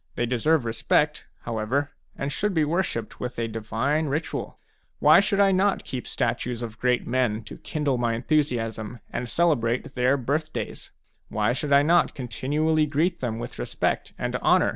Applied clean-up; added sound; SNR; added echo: none; none; none; none.